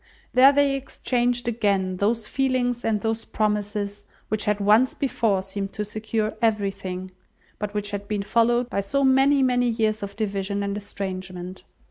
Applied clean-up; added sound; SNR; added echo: none; none; none; none.